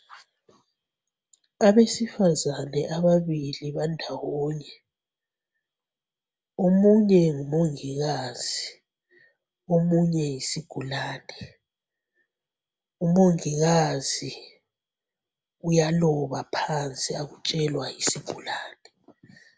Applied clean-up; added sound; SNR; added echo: none; none; none; none.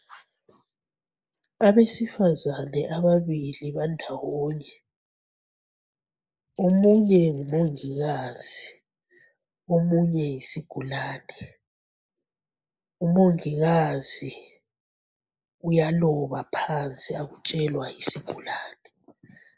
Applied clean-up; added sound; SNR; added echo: neural mask model Resemble Enhance denoiser.